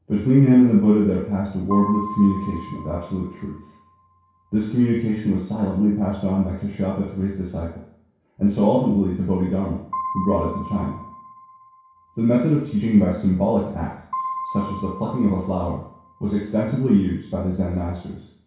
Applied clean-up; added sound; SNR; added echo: none; Piano; 14 dB; reverberation time 0.6 s.